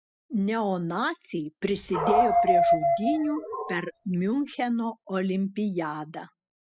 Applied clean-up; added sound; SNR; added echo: classical method spectral subtraction.